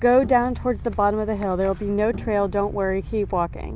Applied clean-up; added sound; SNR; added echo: none; Bowed string instrument; 19 dB; none.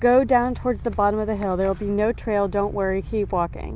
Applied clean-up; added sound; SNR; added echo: none; none; none; none.